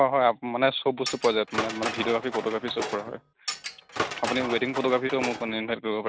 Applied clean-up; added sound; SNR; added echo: none; Tools; 7 dB; none.